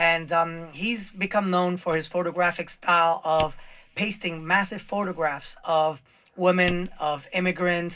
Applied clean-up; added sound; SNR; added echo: none; Fire; 17 dB; reverberation time 0.4 s.